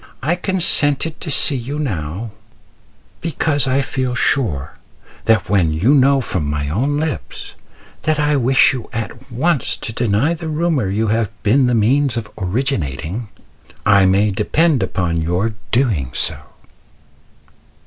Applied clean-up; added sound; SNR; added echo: none; none; none; none.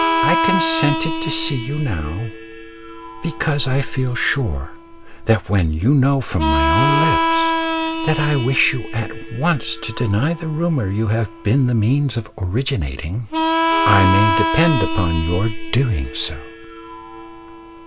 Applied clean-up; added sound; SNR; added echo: none; Harmonica; 3 dB; none.